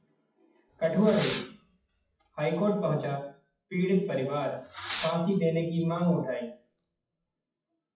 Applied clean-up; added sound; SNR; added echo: classical method WPE with log-MMSE.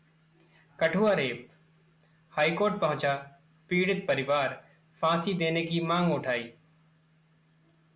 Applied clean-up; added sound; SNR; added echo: none; none; none; none.